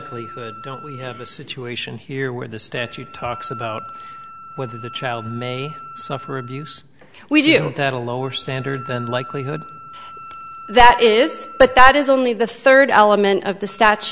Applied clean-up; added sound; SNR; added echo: none; Wind instrument, woodwind instrument; 19 dB; none.